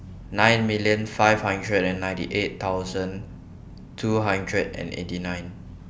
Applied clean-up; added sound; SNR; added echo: none; none; none; none.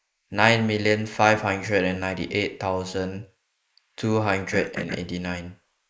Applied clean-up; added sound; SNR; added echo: neural mask model Resemble Enhance denoiser.